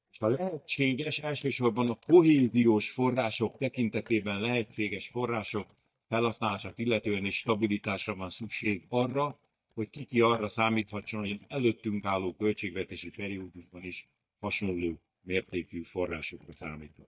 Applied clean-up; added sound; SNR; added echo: neural mask model DeepFilterNet 3.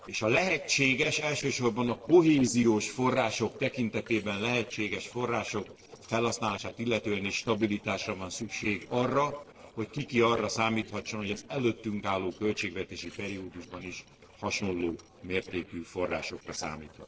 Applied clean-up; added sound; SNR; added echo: neural separator model SepFormer DNS4.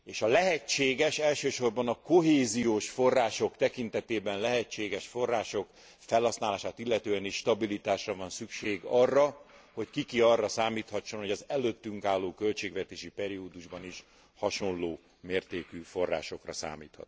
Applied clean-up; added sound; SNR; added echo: none; none; none; none.